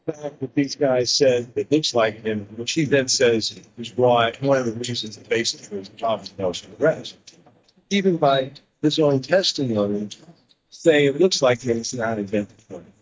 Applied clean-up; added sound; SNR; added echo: neural mask model DeepFilterNet 3.